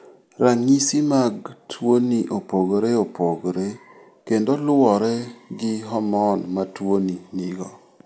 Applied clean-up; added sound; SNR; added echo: none; none; none; none.